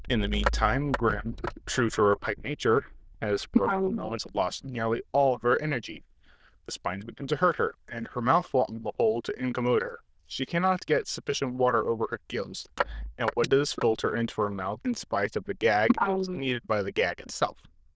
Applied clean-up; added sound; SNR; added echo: neural diffusion model UNIVERSE++.